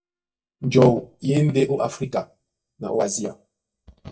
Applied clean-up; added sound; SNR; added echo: neural mask model DeepFilterNet 3.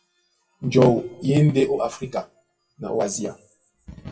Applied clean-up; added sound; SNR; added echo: classical method WPE with log-MMSE.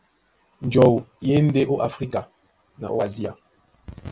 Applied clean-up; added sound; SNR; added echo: none; none; none; none.